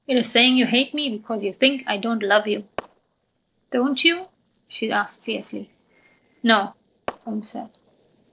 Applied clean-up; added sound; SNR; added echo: neural separator model SepFormer DNS4.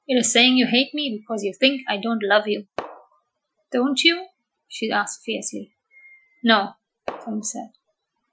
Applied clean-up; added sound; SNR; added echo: classical method Wiener filter.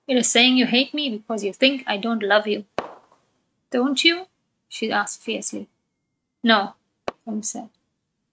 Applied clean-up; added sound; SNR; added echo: neural mask model RNNoise.